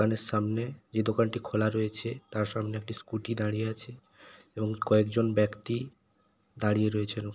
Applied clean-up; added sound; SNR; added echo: none; none; none; none.